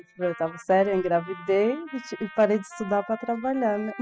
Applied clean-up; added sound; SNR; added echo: classical method spectral subtraction.